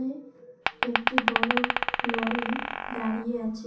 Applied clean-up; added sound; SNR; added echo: none; Glass; -3 dB; reverberation time 0.6 s.